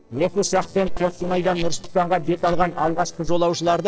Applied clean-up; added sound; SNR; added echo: neural separator model SepFormer DNS4.